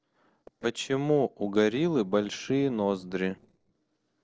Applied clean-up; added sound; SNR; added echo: neural separator model SepFormer DNS4.